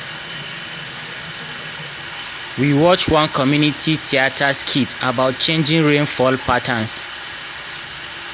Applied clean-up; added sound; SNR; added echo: none; Sink (filling or washing) / Water tap, faucet; 11 dB; none.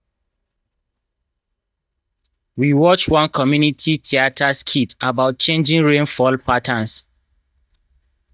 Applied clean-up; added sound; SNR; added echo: neural mask model DeepFilterNet 3.